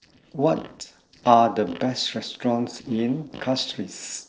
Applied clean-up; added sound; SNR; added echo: neural separator model SepFormer DNS4.